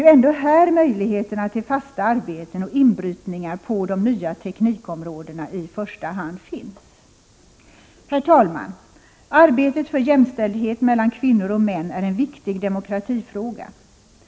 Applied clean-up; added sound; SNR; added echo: none; none; none; none.